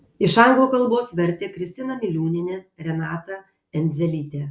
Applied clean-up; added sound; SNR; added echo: none; none; none; none.